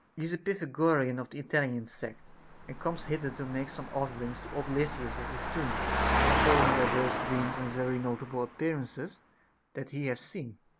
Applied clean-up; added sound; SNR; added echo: none; Engine; 1 dB; none.